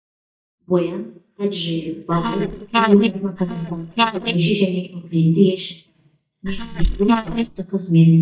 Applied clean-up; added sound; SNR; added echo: neural mask model DeepFilterNet 3.